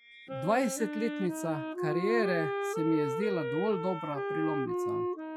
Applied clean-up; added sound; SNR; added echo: classical method Wiener filter.